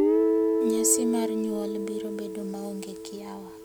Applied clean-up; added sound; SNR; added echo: none; Guitar; -5 dB; none.